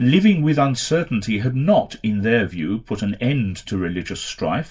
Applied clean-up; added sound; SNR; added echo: none; none; none; reverberation time 0.2 s.